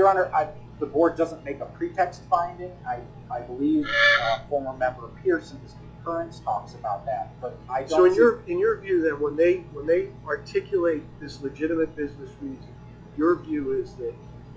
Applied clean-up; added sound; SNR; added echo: classical method log-MMSE.